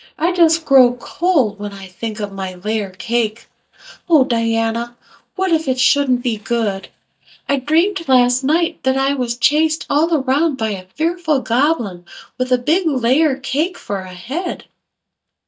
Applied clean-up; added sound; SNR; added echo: neural mask model DeepFilterNet 3.